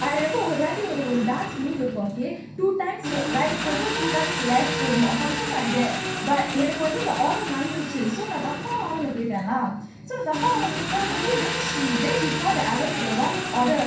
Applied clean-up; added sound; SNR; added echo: none; Engine; 3 dB; reverberation time 0.5 s.